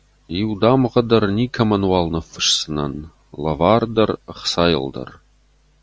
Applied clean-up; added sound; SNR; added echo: none; none; none; none.